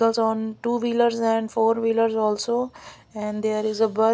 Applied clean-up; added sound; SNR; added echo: none; none; none; none.